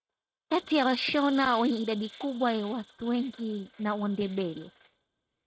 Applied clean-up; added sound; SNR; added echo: neural mask model RNNoise.